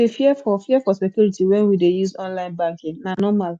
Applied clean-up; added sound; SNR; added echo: none; none; none; none.